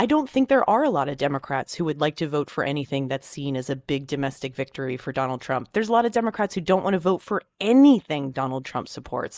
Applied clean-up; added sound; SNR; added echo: neural mask model Resemble Enhance denoiser.